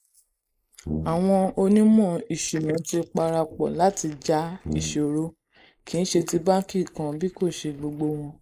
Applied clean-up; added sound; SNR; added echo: neural mask model Resemble Enhance denoiser.